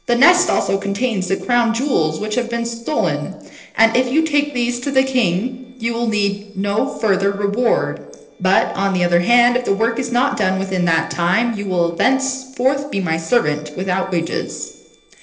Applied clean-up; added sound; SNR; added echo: neural separator model SepFormer DNS4.